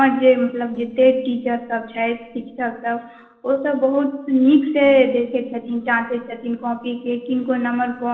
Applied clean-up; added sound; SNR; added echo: neural separator model SepFormer DNS4.